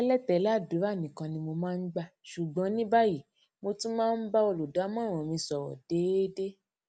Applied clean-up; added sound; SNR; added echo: none; none; none; none.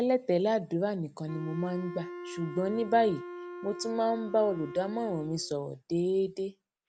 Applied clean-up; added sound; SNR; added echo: none; Wind instrument, woodwind instrument; 13 dB; none.